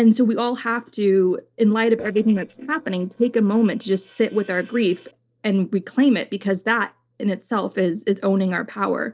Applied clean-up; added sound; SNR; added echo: neural separator model SepFormer DNS4.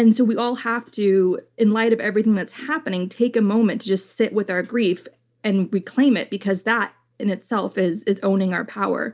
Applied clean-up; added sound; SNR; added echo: none; none; none; none.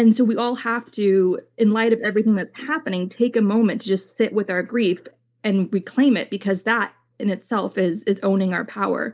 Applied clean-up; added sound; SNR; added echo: neural mask model Resemble Enhance denoiser.